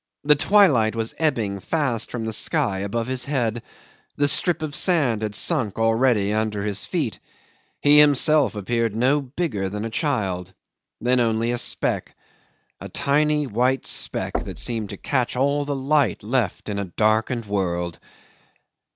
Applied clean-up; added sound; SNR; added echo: none; Knock; 12 dB; none.